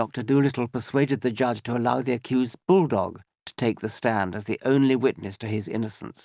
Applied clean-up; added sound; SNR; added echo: none; none; none; none.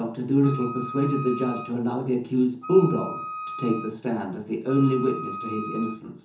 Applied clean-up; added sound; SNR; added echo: none; Wind instrument, woodwind instrument; 11 dB; reverberation time 0.6 s.